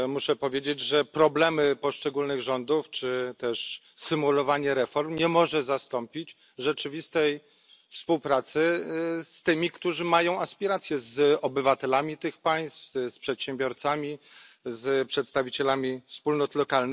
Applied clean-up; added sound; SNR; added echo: none; none; none; none.